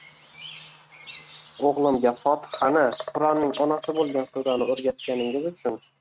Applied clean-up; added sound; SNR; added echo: neural mask model RNNoise.